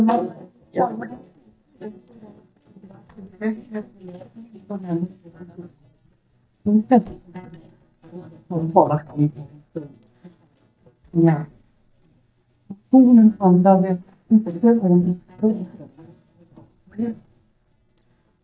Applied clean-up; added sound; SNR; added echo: neural mask model DeepFilterNet 3.